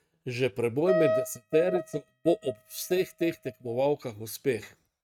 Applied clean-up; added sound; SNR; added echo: neural mask model RNNoise.